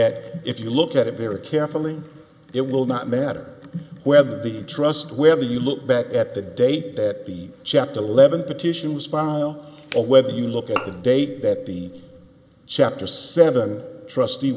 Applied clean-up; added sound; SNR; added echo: none; Bowed string instrument; 13 dB; none.